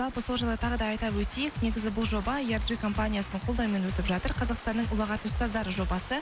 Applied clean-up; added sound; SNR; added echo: none; Stream / Ocean; 17 dB; none.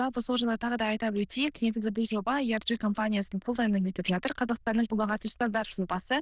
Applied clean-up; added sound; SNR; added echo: neural diffusion model UNIVERSE++.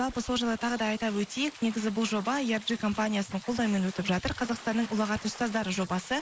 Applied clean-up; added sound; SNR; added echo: neural mask model Resemble Enhance denoiser.